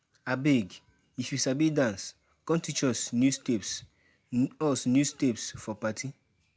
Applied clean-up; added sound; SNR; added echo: none; none; none; none.